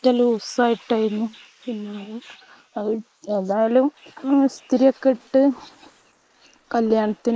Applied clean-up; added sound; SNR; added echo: neural mask model Resemble Enhance denoiser.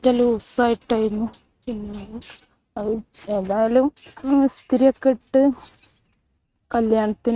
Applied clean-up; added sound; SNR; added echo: neural mask model RNNoise.